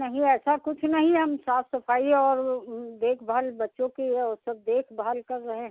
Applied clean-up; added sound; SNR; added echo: none; none; none; none.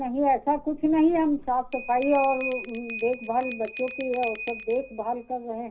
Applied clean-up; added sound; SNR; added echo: none; Bell; 13 dB; reverberation time 0.4 s.